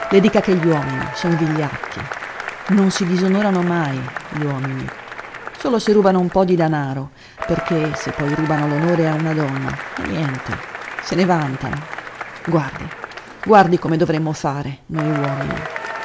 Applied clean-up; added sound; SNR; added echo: none; Applause / Crowd / Cheering; 10 dB; none.